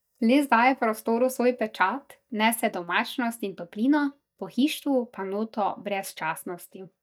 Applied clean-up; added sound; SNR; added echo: neural mask model DeepFilterNet 3.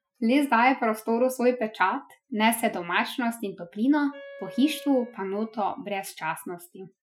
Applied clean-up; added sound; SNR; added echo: classical method Wiener filter.